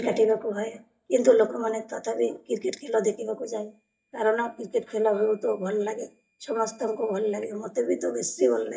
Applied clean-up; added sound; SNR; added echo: neural mask model DeepFilterNet 3.